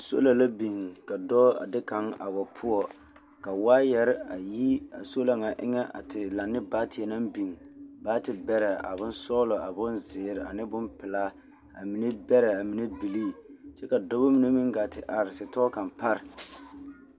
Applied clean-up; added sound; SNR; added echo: none; none; none; none.